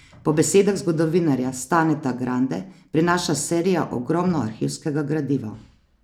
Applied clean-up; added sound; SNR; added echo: none; none; none; none.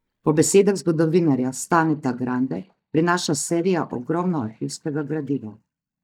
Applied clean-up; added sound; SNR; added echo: neural mask model DeepFilterNet 3.